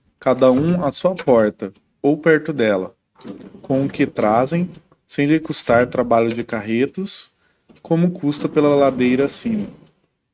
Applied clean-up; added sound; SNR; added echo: neural mask model RNNoise.